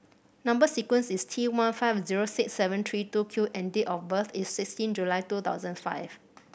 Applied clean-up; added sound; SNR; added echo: none; none; none; none.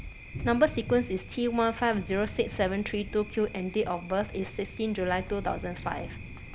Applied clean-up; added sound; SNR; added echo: none; Thunder; 11 dB; none.